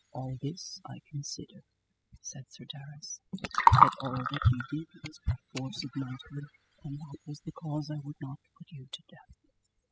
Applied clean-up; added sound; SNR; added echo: classical method spectral subtraction.